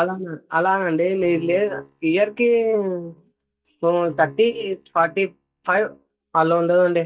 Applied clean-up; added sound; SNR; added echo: neural mask model DeepFilterNet 3.